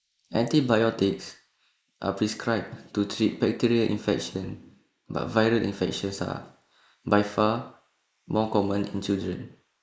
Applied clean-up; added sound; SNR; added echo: neural mask model Resemble Enhance denoiser.